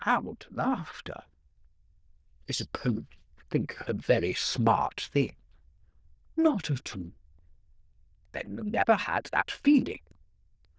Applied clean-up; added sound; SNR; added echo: neural diffusion model UNIVERSE++.